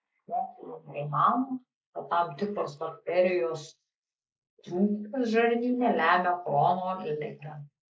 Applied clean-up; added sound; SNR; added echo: neural mask model Resemble Enhance denoiser.